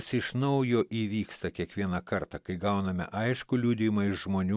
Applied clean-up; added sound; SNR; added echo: none; none; none; none.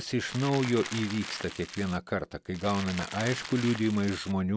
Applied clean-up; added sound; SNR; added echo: none; Crackle; 11 dB; none.